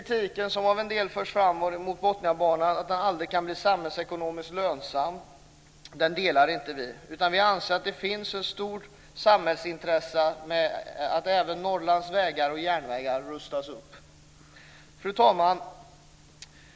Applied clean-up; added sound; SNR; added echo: none; none; none; none.